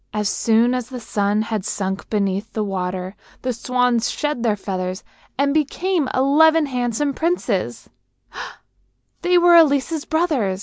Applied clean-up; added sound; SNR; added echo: none; none; none; none.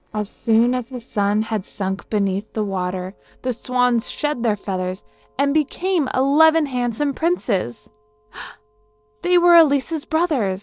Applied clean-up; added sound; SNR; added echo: neural separator model SepFormer DNS4.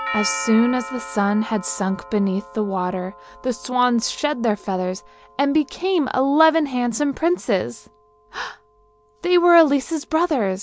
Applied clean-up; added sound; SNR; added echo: none; Doorbell; 16 dB; none.